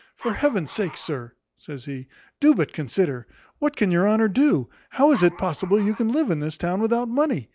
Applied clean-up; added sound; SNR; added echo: none; Dog; 18 dB; none.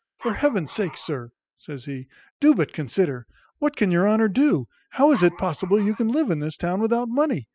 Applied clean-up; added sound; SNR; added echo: classical method spectral subtraction.